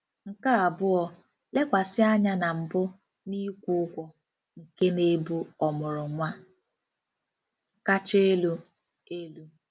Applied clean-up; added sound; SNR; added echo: none; none; none; none.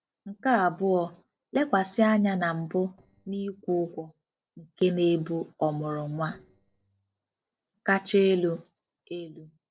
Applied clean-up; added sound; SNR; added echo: neural separator model SepFormer DNS4.